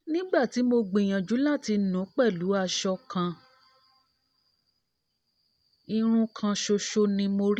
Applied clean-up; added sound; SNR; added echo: none; none; none; none.